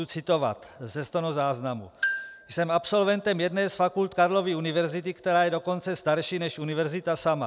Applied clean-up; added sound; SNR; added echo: none; Marimba, xylophone; 6 dB; none.